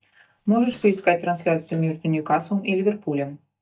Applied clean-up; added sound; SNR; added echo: neural mask model DeepFilterNet 3.